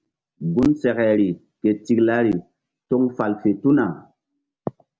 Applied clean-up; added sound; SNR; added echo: none; none; none; none.